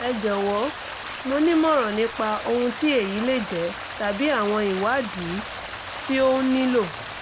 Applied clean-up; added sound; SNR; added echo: none; Stream; 10 dB; none.